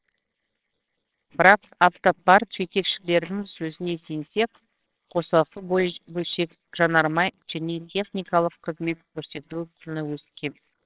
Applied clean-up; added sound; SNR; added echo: neural separator model SepFormer WHAMR!.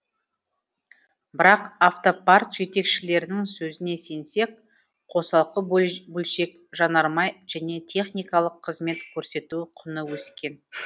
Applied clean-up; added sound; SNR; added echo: none; none; none; none.